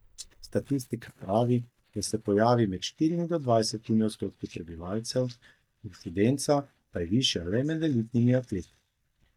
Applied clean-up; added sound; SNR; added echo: neural mask model DeepFilterNet 3.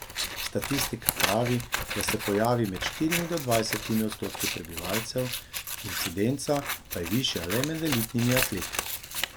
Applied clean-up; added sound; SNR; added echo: none; Scissors; 3 dB; none.